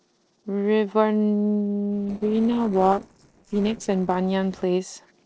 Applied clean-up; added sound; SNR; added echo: neural separator model SepFormer DNS4.